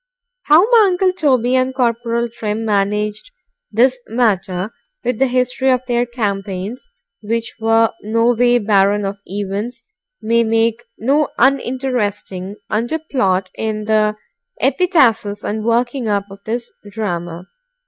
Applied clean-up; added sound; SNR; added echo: neural mask model DeepFilterNet 3.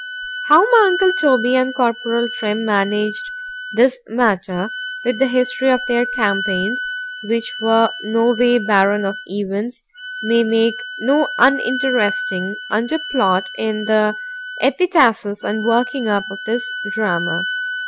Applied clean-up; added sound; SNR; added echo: none; Wind instrument, woodwind instrument; 9 dB; none.